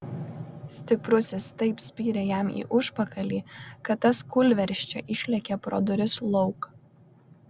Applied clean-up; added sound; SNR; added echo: none; none; none; none.